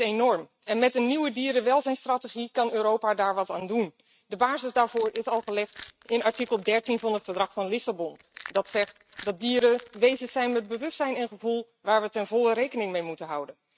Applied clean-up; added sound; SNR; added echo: neural mask model RNNoise.